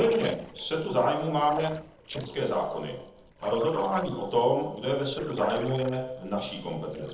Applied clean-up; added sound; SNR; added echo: neural separator model SepFormer DNS4.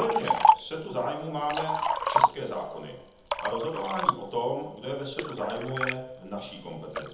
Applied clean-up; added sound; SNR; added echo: none; Liquid; -4 dB; reverberation time 1.0 s.